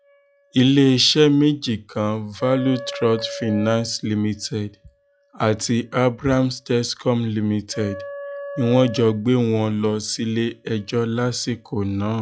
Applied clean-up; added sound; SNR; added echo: classical method log-MMSE.